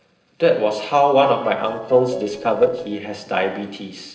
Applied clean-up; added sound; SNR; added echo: neural separator model SepFormer DNS4.